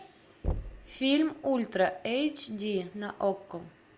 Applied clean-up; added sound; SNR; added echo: none; Knock / Wood; 9 dB; none.